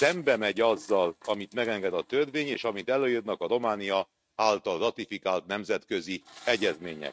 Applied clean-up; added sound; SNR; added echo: neural mask model RNNoise.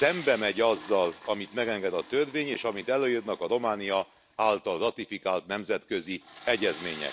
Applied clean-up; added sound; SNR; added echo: none; Toilet flush / Water; 17 dB; none.